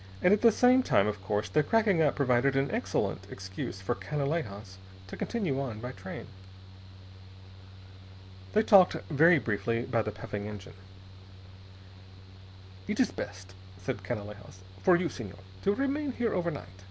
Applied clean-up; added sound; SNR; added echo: none; Mechanical fan; 16 dB; none.